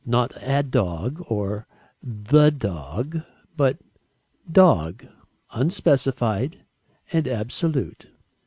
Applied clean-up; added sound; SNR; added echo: none; none; none; none.